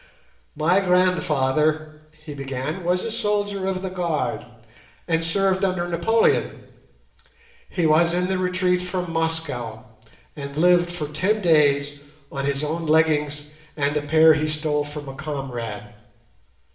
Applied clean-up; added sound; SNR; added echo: none; none; none; reverberation time 0.7 s.